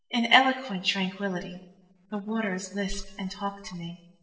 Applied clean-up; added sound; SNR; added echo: neural separator model SepFormer DNS4.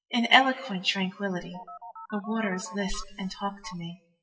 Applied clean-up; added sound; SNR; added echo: classical method WPE with log-MMSE.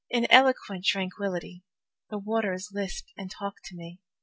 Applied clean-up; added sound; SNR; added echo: none; none; none; none.